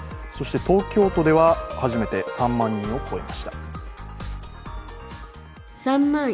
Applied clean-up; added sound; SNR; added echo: none; none; none; none.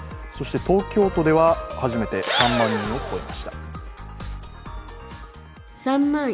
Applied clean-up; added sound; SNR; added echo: none; Engine / Drill; 2 dB; none.